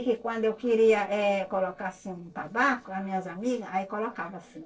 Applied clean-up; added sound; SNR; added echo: neural separator model SepFormer DNS4.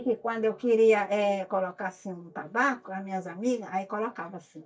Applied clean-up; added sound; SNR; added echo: neural mask model DeepFilterNet 3.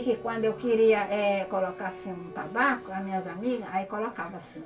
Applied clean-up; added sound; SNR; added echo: none; Wind instrument, woodwind instrument; 17 dB; reverberation time 0.2 s.